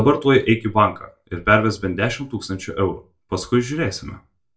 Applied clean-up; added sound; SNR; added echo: none; none; none; reverberation time 0.2 s.